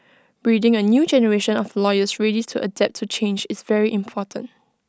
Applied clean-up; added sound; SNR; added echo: none; none; none; none.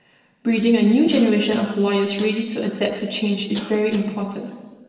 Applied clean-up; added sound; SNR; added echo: none; Cough; 19 dB; reverberation time 1.2 s.